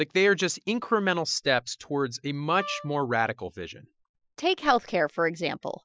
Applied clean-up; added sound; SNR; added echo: classical method Wiener filter.